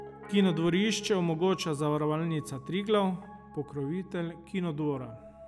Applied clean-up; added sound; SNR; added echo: none; Piano; 17 dB; none.